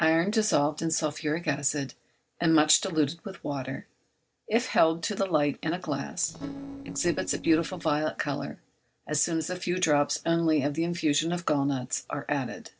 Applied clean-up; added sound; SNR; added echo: neural separator model SepFormer DNS4.